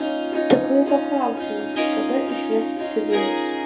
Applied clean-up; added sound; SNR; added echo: none; Harp; 0 dB; reverberation time 0.3 s.